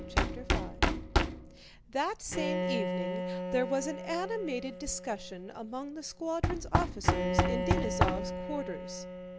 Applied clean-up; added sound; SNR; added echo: none; Knock + Bowed string instrument; -4 dB; none.